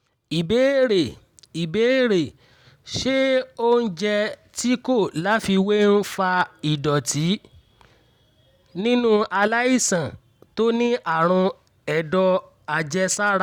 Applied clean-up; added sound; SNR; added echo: none; none; none; none.